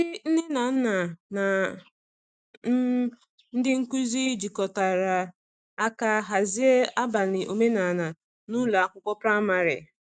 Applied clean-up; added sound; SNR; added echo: none; none; none; none.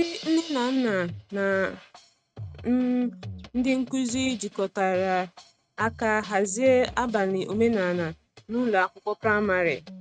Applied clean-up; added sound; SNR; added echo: neural mask model RNNoise.